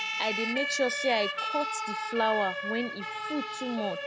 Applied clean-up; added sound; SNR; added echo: none; Siren; 2 dB; none.